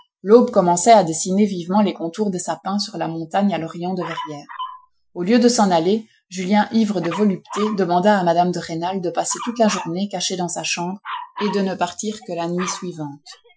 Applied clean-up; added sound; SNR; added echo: classical method Wiener filter.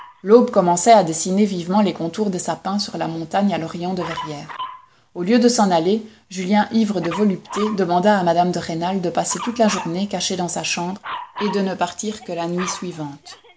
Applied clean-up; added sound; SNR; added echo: none; Dog; 17 dB; none.